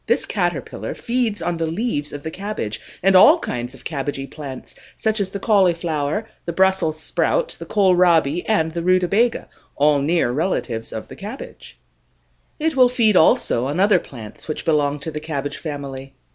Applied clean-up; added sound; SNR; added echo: none; none; none; none.